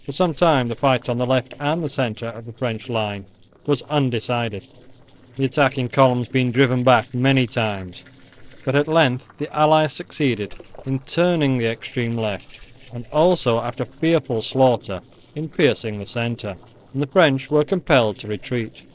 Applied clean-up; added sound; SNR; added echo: neural separator model SepFormer DNS4.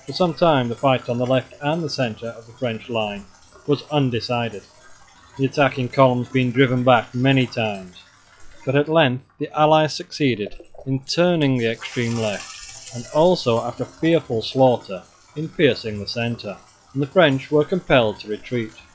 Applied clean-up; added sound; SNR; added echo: classical method log-MMSE.